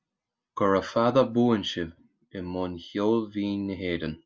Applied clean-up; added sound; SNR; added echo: none; none; none; none.